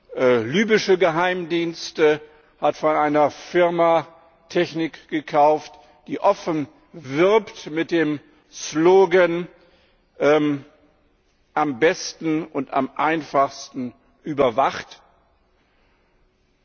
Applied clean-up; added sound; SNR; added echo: none; none; none; none.